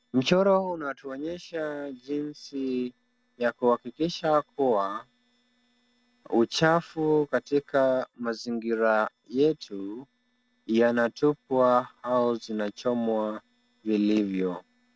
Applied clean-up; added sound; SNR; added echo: neural separator model SepFormer DNS4.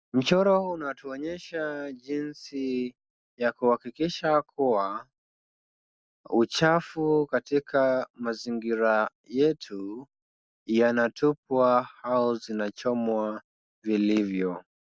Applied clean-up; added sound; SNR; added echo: none; none; none; none.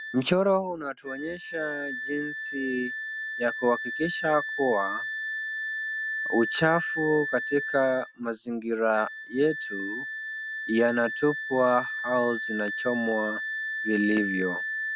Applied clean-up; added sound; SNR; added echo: none; Wind instrument, woodwind instrument; 5 dB; none.